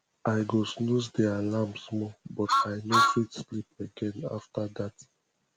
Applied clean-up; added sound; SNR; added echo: none; Truck; -3 dB; none.